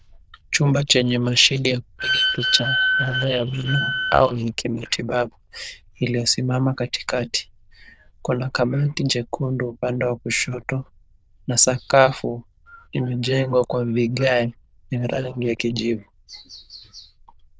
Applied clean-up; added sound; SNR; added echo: neural diffusion model UNIVERSE++.